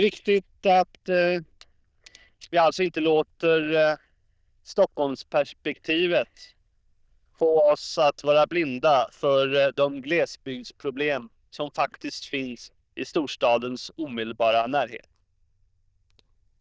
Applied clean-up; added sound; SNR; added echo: neural diffusion model UNIVERSE++.